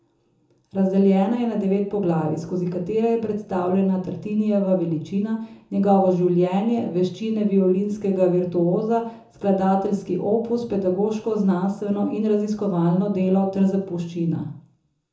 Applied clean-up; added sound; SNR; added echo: none; none; none; reverberation time 0.6 s.